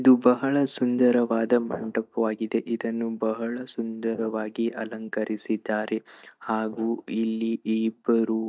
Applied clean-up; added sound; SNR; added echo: neural mask model DeepFilterNet 3.